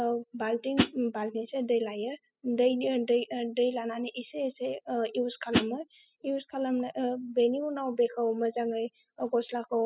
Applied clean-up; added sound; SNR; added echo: classical method spectral subtraction.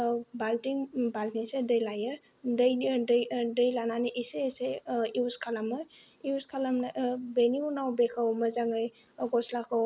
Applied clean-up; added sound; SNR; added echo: none; none; none; none.